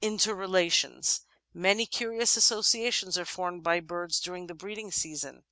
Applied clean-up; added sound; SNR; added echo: none; none; none; none.